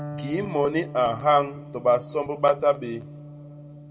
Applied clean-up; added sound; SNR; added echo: none; Electric guitar; 14 dB; reverberation time 0.9 s.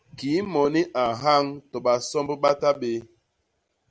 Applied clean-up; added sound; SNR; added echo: none; none; none; none.